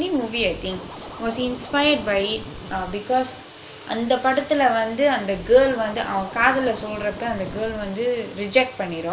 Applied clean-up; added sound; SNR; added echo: none; Scratching (performance technique); 17 dB; none.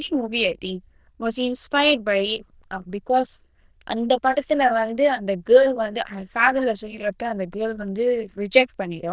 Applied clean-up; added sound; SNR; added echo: neural diffusion model UNIVERSE++.